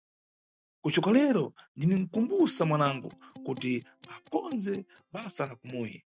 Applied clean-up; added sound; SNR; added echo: neural mask model DeepFilterNet 3.